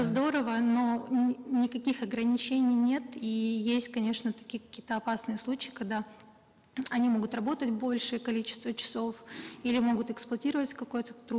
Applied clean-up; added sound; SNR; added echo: none; none; none; none.